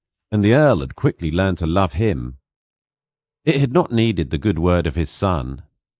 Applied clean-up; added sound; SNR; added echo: neural mask model Resemble Enhance denoiser.